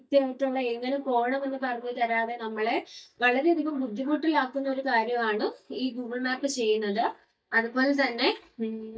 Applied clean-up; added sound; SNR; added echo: neural mask model DeepFilterNet 3.